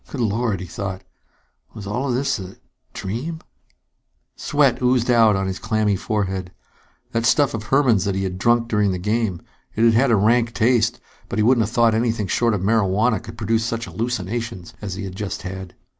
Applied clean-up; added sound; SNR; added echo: none; none; none; none.